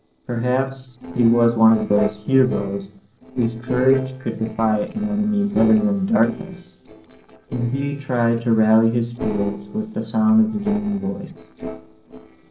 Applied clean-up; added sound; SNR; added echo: neural separator model SepFormer DNS4.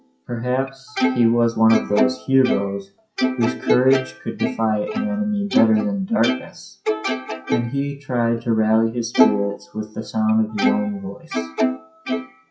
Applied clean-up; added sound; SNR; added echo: classical method WPE with log-MMSE.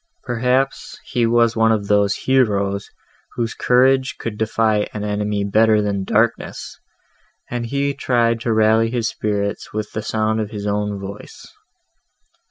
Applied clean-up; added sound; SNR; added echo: none; none; none; none.